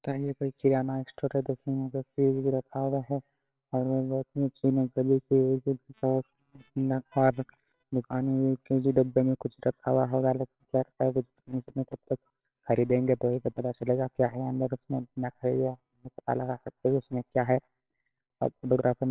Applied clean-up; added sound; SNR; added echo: neural separator model SepFormer WHAMR!.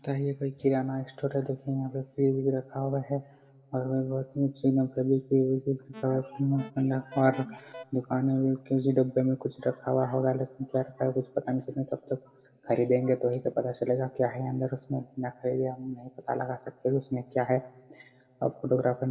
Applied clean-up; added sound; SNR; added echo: none; Alarm; 16 dB; reverberation time 2.1 s.